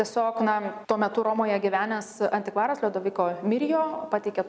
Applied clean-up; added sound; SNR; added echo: none; none; none; none.